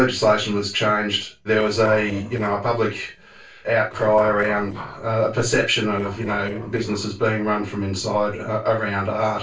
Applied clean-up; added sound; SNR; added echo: neural separator model SepFormer DNS4.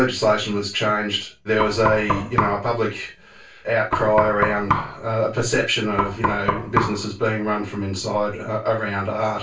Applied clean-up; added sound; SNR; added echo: none; Knock; 4 dB; reverberation time 0.2 s.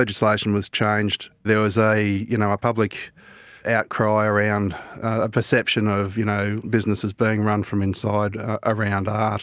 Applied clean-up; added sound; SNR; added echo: none; none; none; none.